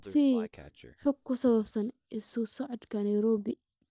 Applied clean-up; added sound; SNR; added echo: neural mask model DeepFilterNet 3.